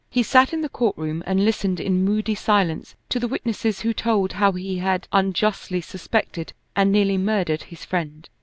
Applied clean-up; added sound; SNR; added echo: none; none; none; none.